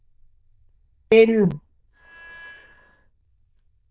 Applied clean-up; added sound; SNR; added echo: neural diffusion model UNIVERSE++.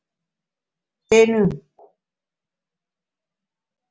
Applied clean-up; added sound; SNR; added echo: none; none; none; none.